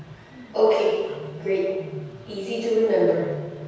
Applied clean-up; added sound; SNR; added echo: none; Bird; 16 dB; reverberation time 1.2 s.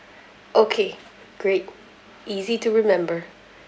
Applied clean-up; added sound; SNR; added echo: none; none; none; none.